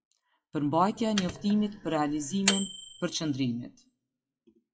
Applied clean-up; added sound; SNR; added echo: classical method WPE with log-MMSE.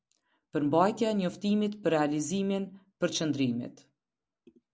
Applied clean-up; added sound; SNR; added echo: none; none; none; none.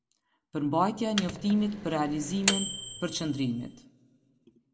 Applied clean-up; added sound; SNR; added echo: none; Microwave oven; 5 dB; reverberation time 0.8 s.